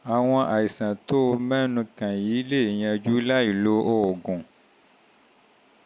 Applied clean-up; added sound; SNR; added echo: none; none; none; none.